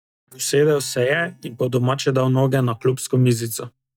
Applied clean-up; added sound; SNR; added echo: neural mask model DeepFilterNet 3.